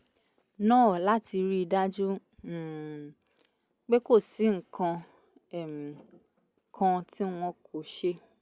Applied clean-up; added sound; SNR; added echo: none; none; none; none.